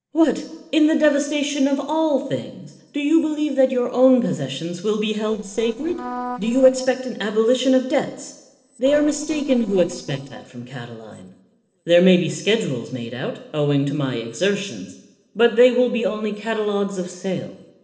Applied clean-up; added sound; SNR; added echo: neural separator model SepFormer DNS4.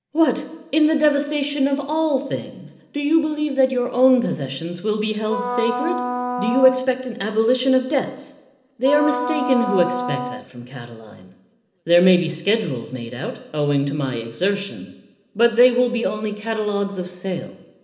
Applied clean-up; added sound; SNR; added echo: none; Wind instrument, woodwind instrument; 6 dB; reverberation time 1.1 s.